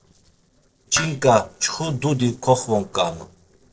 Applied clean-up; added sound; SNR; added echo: neural separator model SepFormer DNS4.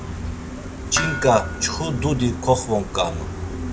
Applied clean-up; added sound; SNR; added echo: none; Dishes, pots, and pans + Gull, seagull; 5 dB; none.